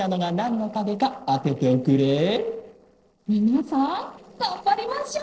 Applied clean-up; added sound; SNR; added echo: neural separator model SepFormer DNS4.